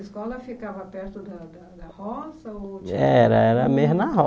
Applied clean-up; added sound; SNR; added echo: none; none; none; none.